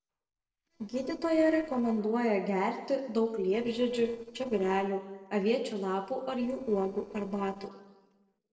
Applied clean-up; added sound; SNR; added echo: neural separator model SepFormer DNS4.